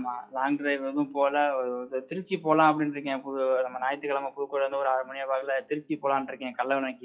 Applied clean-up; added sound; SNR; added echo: classical method WPE with log-MMSE.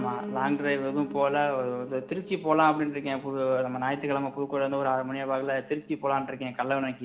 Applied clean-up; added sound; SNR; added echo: none; Piano; 15 dB; reverberation time 2.5 s.